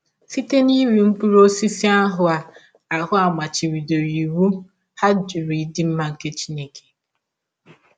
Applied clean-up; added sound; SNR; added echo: none; none; none; none.